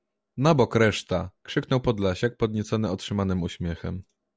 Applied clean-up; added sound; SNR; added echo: none; none; none; none.